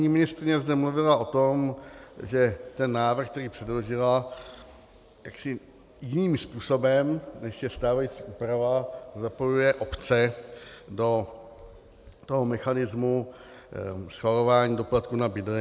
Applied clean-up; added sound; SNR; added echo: none; none; none; none.